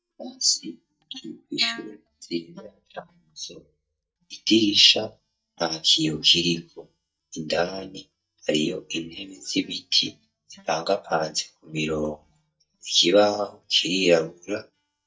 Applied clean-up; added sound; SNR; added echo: neural mask model DeepFilterNet 3.